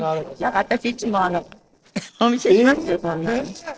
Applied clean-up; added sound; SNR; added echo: neural separator model SepFormer DNS4.